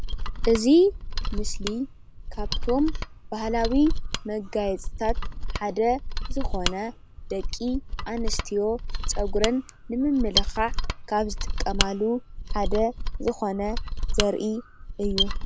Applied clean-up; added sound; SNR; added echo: none; Mechanisms; 1 dB; none.